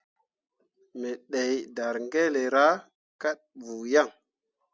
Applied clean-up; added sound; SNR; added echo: none; none; none; none.